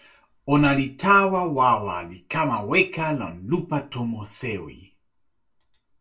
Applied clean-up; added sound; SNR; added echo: none; none; none; reverberation time 0.2 s.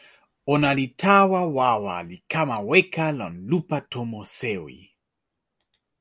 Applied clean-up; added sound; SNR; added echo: none; none; none; none.